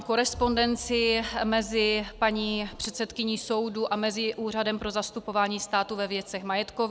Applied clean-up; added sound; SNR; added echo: none; Explosion; 18 dB; none.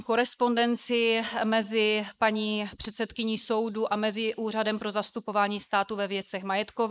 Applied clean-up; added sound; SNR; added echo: neural mask model Resemble Enhance denoiser.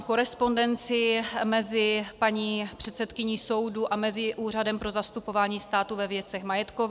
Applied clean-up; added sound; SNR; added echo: none; none; none; none.